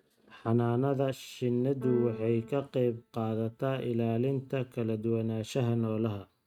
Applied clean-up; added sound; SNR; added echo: neural mask model RNNoise.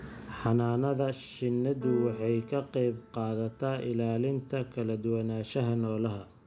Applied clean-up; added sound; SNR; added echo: none; Keyboard (musical); 18 dB; none.